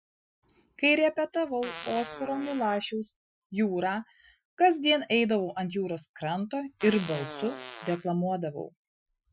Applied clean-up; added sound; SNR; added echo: classical method Wiener filter.